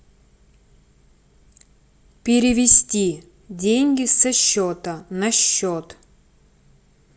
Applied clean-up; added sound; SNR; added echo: none; none; none; none.